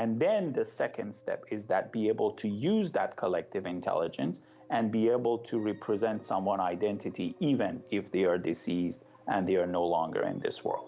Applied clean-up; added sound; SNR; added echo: none; none; none; none.